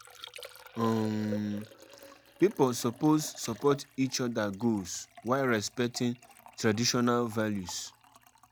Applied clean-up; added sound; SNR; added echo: none; Liquid; 19 dB; none.